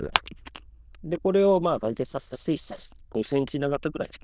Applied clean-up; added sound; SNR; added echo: neural diffusion model UNIVERSE++.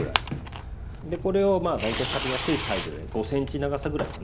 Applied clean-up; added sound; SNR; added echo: none; Tearing; 5 dB; none.